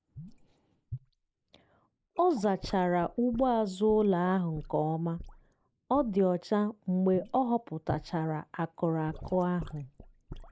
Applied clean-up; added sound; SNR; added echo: neural mask model Resemble Enhance denoiser.